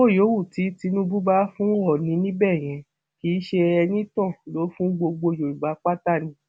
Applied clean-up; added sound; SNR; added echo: none; none; none; none.